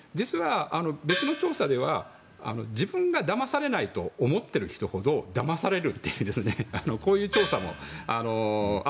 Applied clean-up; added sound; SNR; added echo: none; Gong; 9 dB; none.